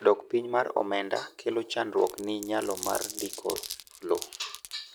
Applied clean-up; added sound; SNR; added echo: none; Glass; 11 dB; none.